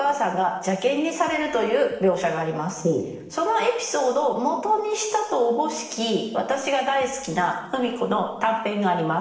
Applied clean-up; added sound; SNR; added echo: neural separator model SepFormer DNS4.